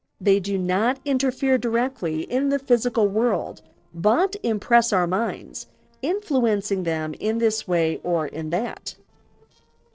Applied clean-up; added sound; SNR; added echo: neural separator model SepFormer DNS4.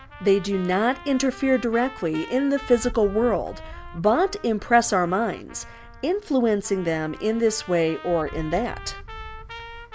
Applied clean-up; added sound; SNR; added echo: none; Trumpet + Wind; 15 dB; none.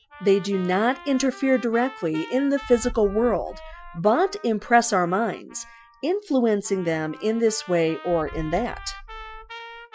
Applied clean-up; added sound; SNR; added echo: classical method Wiener filter.